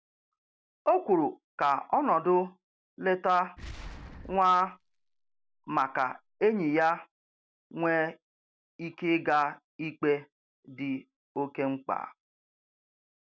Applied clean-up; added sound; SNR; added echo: none; Boom; 17 dB; none.